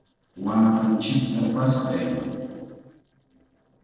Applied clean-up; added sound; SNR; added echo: neural separator model SepFormer DNS4.